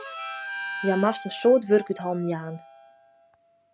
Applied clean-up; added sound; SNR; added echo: none; Harmonica; 11 dB; none.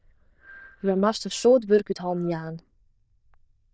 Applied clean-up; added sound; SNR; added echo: neural diffusion model UNIVERSE++.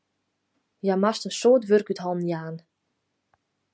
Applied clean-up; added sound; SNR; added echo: none; none; none; none.